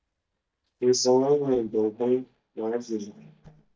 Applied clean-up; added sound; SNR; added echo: neural mask model DeepFilterNet 3.